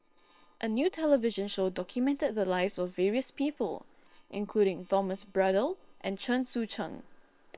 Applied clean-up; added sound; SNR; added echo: neural separator model SepFormer WHAM!.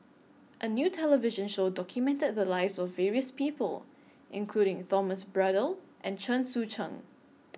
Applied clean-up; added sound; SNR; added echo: none; none; none; none.